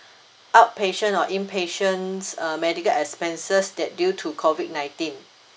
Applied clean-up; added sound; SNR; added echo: none; none; none; none.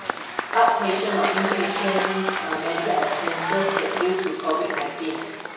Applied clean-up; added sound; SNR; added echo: none; Applause / Crowd / Cheering; 3 dB; reverberation time 1.0 s.